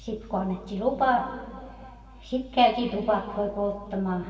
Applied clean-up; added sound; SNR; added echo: none; none; none; reverberation time 1.9 s.